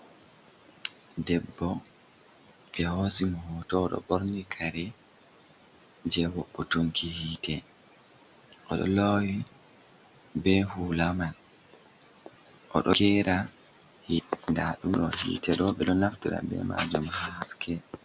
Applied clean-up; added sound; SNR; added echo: none; none; none; none.